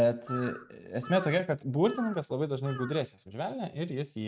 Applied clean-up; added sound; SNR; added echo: neural mask model RNNoise.